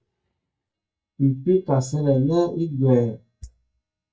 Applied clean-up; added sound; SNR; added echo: neural mask model DeepFilterNet 3.